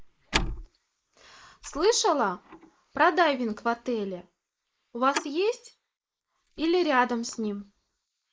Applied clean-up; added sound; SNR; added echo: neural mask model Resemble Enhance denoiser.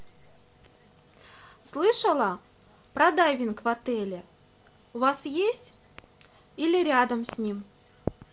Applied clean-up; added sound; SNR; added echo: none; none; none; none.